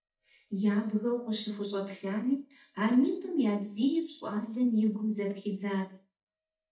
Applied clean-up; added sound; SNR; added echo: neural mask model DeepFilterNet 3.